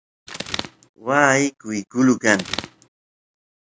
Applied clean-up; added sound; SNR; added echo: none; Bird; 9 dB; none.